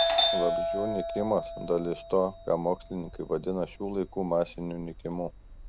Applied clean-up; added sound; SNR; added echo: none; Doorbell; 2 dB; none.